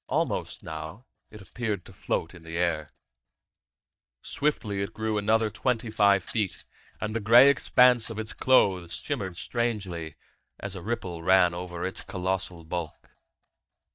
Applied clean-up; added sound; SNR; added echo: neural mask model DeepFilterNet 3.